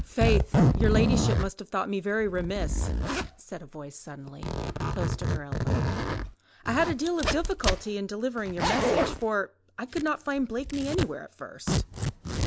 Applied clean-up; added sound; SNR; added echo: none; Zipper (clothing); -2 dB; none.